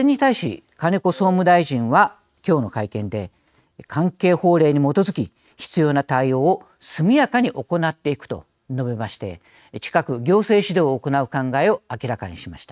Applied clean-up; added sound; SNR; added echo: neural mask model RNNoise.